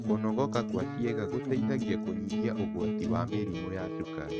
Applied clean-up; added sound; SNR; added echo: neural mask model RNNoise.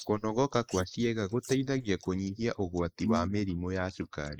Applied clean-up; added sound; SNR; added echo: neural mask model Resemble Enhance denoiser.